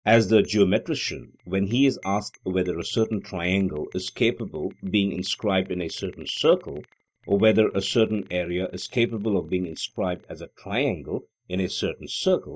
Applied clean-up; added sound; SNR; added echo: neural mask model DeepFilterNet 3.